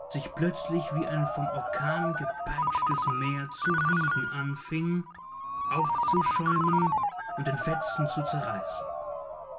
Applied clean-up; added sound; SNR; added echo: none; Ringtone; -2 dB; reverberation time 0.2 s.